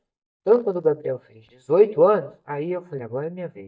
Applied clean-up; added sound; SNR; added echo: neural mask model DeepFilterNet 3.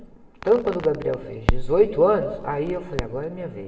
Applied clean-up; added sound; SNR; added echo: none; Crackle; 5 dB; reverberation time 1.9 s.